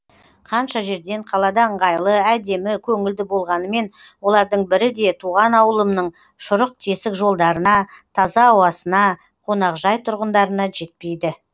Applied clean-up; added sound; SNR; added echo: none; none; none; none.